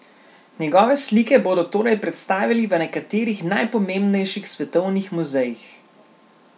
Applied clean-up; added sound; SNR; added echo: none; none; none; none.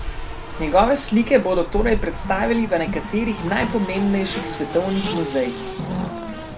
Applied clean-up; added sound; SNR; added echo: none; Race car, auto racing; 6 dB; none.